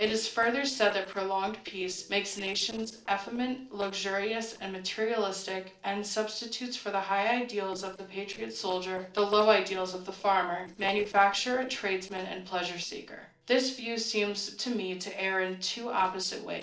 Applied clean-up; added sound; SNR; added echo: neural separator model SepFormer DNS4.